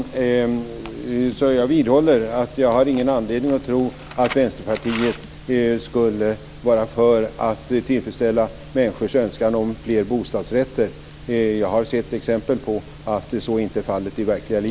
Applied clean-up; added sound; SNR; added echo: none; none; none; none.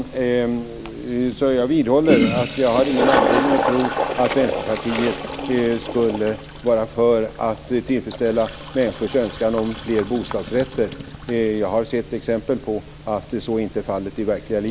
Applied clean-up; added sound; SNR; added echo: none; Toilet flush; 6 dB; none.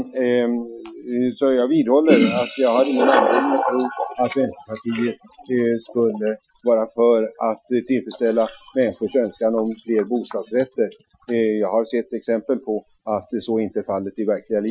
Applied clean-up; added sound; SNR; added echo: classical method Wiener filter.